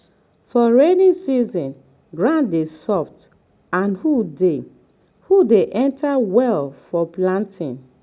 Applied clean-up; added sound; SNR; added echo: none; none; none; none.